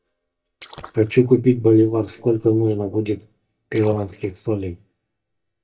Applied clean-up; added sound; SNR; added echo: neural mask model DeepFilterNet 3.